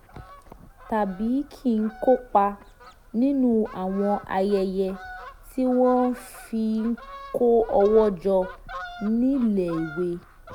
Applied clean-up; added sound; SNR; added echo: none; Fowl; 18 dB; none.